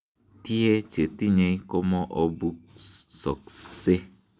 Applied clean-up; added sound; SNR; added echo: none; none; none; none.